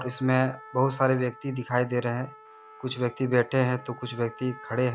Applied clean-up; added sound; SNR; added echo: none; Trumpet; 20 dB; none.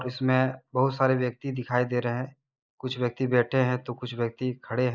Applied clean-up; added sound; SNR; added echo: neural mask model Resemble Enhance denoiser.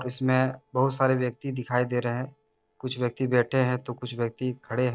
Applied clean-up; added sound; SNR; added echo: neural separator model SepFormer DNS4.